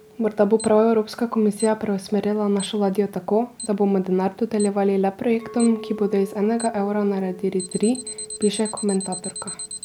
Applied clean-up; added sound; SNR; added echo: none; Chink, clink + Alarm; 15 dB; none.